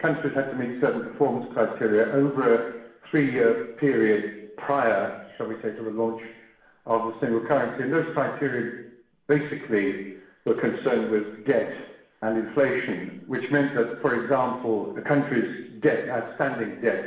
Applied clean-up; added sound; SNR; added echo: none; none; none; reverberation time 0.9 s.